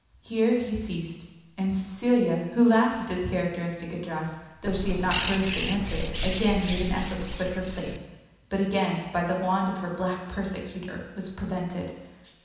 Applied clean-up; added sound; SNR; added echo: none; Bird; 1 dB; reverberation time 1.1 s.